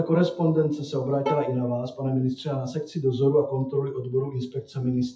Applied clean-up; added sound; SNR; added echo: classical method WPE with log-MMSE.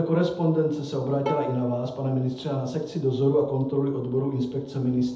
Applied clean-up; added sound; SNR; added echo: none; Bowed string instrument; 13 dB; reverberation time 0.7 s.